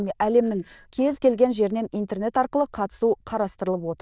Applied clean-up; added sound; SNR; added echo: neural diffusion model UNIVERSE++.